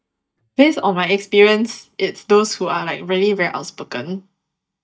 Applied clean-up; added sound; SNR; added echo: neural mask model DeepFilterNet 3.